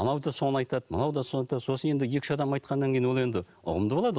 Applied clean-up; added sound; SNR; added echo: none; none; none; none.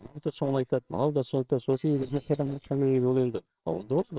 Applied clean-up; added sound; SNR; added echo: neural separator model SepFormer WHAMR!.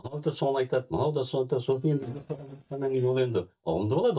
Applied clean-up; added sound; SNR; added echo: neural mask model DeepFilterNet 3.